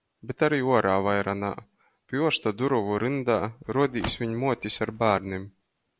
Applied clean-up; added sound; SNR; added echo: none; Car; 13 dB; none.